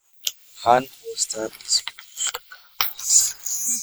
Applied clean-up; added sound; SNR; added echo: neural mask model Resemble Enhance denoiser.